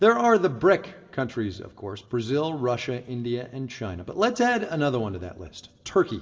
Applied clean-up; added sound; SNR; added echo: none; none; none; reverberation time 1.0 s.